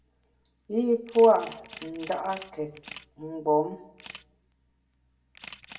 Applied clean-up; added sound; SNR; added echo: none; Camera; 19 dB; reverberation time 0.6 s.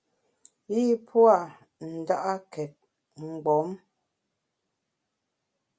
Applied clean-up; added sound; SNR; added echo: none; none; none; none.